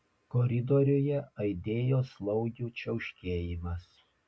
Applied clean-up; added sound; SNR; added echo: none; none; none; none.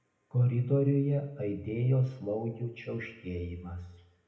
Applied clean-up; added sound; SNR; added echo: none; none; none; reverberation time 0.7 s.